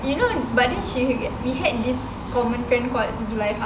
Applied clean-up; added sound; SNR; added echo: none; none; none; none.